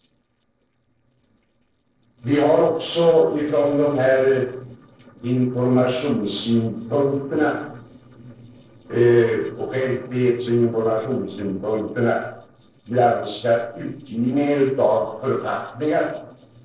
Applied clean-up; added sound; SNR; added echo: neural separator model SepFormer DNS4.